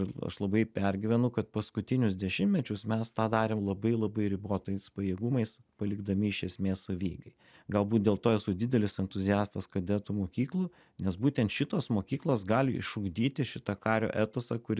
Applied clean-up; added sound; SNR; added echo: none; none; none; none.